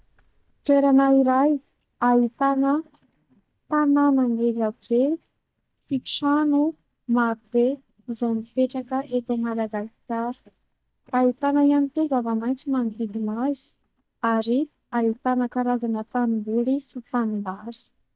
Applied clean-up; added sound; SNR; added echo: neural mask model DeepFilterNet 3.